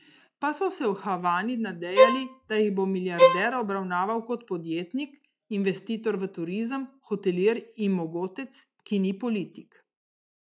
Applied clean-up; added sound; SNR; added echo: classical method log-MMSE.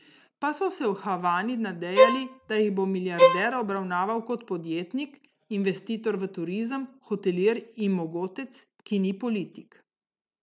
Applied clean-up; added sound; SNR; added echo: none; Bowed string instrument; -5 dB; none.